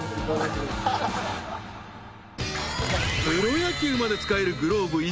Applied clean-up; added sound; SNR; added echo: none; Bowed string instrument; 16 dB; none.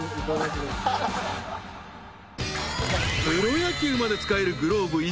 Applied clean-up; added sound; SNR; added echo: none; none; none; none.